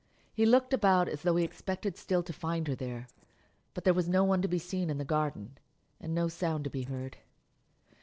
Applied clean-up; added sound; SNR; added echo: neural separator model SepFormer DNS4.